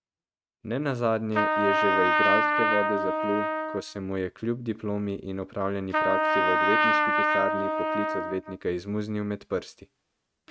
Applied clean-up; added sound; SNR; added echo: neural mask model RNNoise.